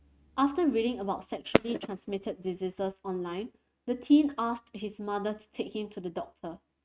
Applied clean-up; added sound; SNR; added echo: neural mask model RNNoise.